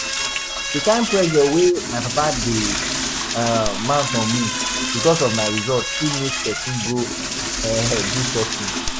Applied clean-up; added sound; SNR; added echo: none; Toilet flush / Door; 2 dB; none.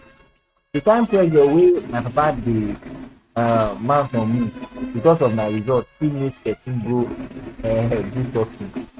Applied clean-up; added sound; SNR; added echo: neural mask model RNNoise.